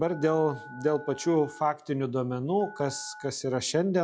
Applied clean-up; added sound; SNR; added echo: classical method log-MMSE.